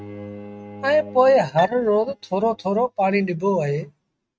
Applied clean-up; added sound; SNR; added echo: neural mask model RNNoise.